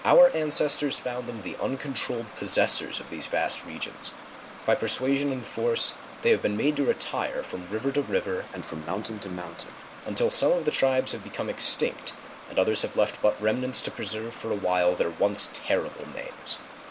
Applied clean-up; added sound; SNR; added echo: none; Stream; 17 dB; none.